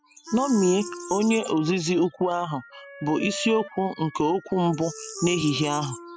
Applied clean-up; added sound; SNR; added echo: classical method spectral subtraction.